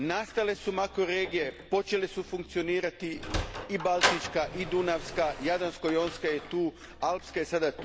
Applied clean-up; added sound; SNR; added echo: none; Sliding door; 8 dB; none.